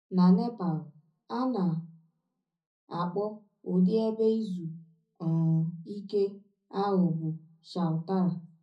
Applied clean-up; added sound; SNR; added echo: none; none; none; reverberation time 0.4 s.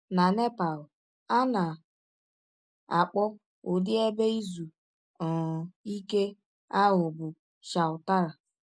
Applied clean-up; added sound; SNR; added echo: none; none; none; none.